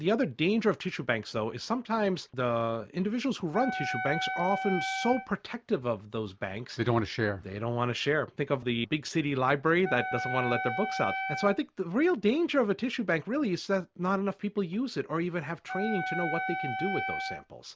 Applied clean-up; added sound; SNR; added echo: none; Wind instrument, woodwind instrument; 4 dB; none.